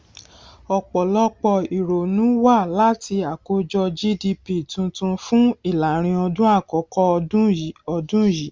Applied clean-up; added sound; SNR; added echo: none; none; none; none.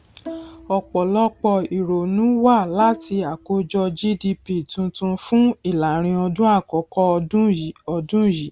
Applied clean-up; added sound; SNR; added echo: none; Bowed string instrument; 20 dB; none.